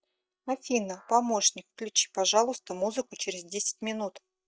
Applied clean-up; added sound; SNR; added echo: neural mask model DeepFilterNet 3.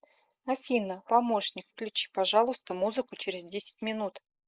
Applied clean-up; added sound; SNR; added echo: neural mask model Resemble Enhance denoiser.